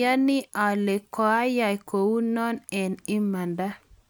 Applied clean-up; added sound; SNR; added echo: none; none; none; none.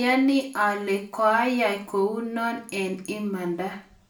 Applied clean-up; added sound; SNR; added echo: none; none; none; reverberation time 0.4 s.